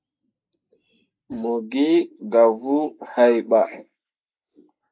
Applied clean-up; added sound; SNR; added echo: neural mask model Resemble Enhance denoiser.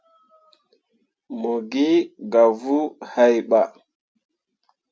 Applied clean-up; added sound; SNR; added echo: none; none; none; none.